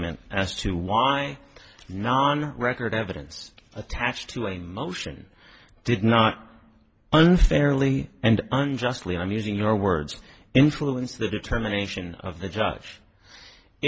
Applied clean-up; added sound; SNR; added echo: none; none; none; none.